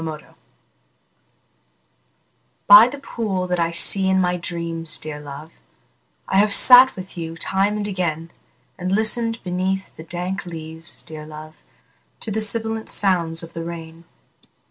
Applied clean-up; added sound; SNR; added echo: none; none; none; none.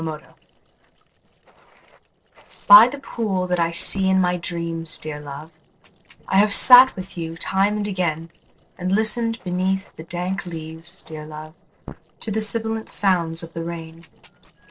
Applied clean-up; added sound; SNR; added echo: neural separator model SepFormer DNS4.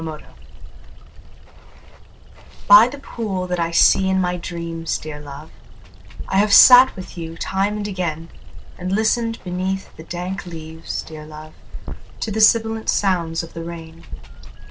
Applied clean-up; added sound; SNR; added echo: none; Water; 9 dB; none.